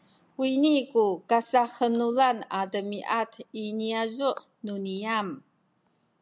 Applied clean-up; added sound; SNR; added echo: none; none; none; none.